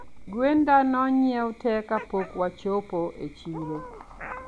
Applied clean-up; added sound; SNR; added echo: none; Meow; 18 dB; none.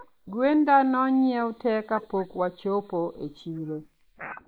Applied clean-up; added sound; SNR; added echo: neural mask model Resemble Enhance denoiser.